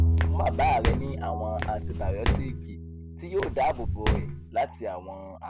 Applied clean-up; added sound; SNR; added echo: none; Bowed string instrument + Walk, footsteps; -3 dB; none.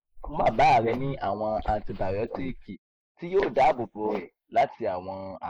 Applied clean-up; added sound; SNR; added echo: neural mask model Resemble Enhance denoiser.